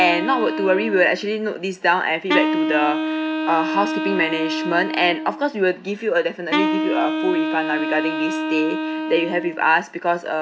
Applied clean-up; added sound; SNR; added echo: none; Wind instrument, woodwind instrument; 3 dB; none.